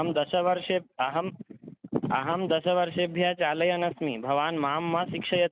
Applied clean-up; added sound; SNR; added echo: none; none; none; none.